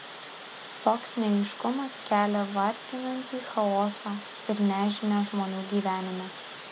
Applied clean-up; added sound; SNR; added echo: none; Water; 13 dB; none.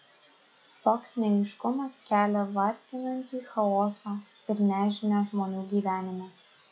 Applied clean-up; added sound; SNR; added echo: classical method log-MMSE.